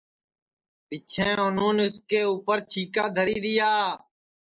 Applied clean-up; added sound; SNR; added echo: neural mask model Resemble Enhance denoiser.